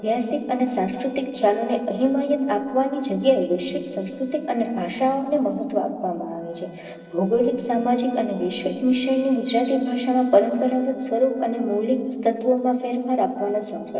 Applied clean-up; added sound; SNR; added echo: neural separator model SepFormer DNS4.